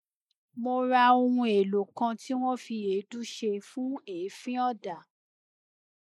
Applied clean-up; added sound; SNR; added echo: neural mask model Resemble Enhance denoiser.